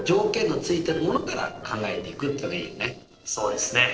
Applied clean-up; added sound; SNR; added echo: neural separator model SepFormer DNS4.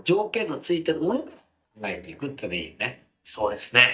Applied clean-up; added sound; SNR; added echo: neural mask model DeepFilterNet 3.